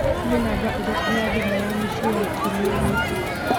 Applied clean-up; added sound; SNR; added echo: none; Crowd; -3 dB; none.